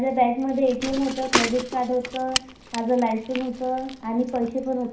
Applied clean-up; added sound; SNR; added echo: none; Bicycle; 8 dB; reverberation time 0.5 s.